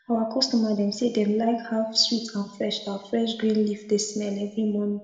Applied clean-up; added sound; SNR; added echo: none; none; none; reverberation time 0.9 s.